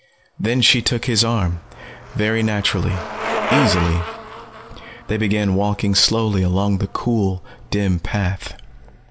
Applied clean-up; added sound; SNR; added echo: none; Bicycle; 10 dB; none.